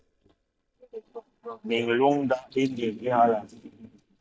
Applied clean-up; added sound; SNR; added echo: neural mask model DeepFilterNet 3.